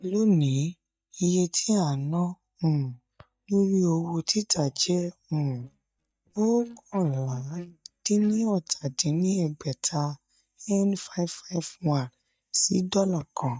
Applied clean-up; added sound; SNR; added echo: neural mask model DeepFilterNet 3.